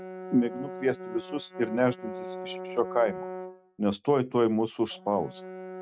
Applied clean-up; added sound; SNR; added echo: neural mask model RNNoise.